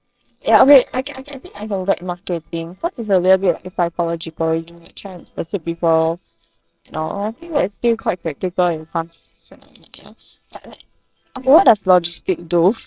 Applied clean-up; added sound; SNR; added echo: neural separator model SepFormer WHAMR!.